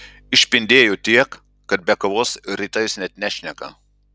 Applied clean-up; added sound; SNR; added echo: none; none; none; none.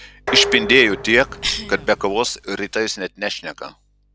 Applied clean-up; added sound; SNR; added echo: none; Cough + Dishes, pots, and pans; 8 dB; none.